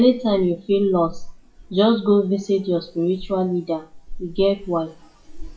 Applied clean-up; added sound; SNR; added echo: classical method WPE with log-MMSE.